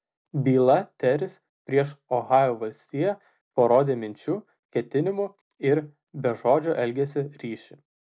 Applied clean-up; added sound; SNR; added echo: none; none; none; none.